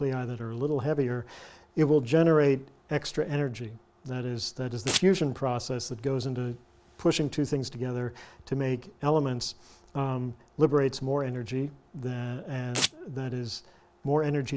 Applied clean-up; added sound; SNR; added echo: none; Domestic sounds, home sounds; 3 dB; none.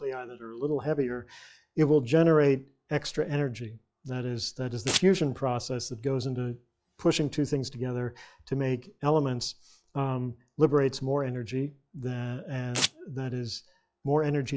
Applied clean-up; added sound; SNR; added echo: classical method log-MMSE.